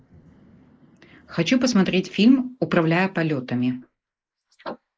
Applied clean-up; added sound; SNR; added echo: neural mask model Resemble Enhance denoiser.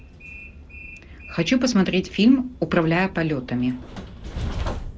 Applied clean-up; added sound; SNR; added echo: none; Train; 11 dB; none.